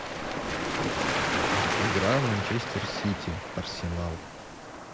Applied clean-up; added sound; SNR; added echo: none; Waves, surf; -2 dB; none.